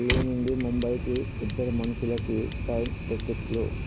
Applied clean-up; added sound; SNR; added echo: none; Fire; 1 dB; none.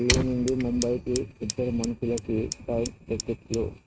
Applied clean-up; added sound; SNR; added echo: neural mask model RNNoise.